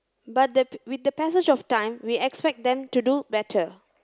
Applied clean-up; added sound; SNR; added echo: none; none; none; none.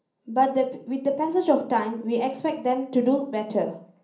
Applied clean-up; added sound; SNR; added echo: none; none; none; reverberation time 0.6 s.